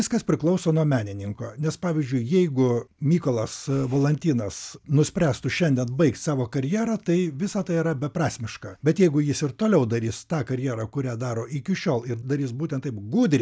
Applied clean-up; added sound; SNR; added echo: none; none; none; none.